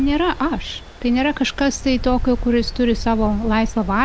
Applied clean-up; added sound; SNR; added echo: none; Stream; 8 dB; none.